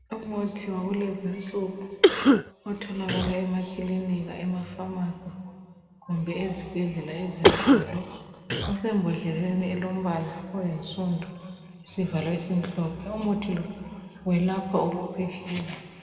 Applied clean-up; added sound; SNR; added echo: none; Cough; -5 dB; reverberation time 2.2 s.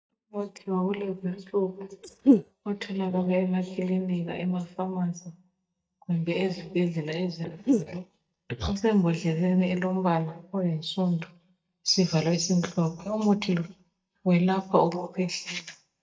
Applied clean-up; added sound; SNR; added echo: neural mask model DeepFilterNet 3.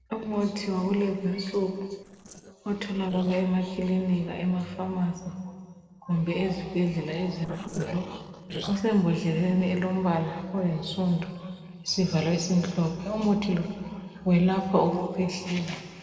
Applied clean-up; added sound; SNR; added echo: neural separator model SepFormer DNS4.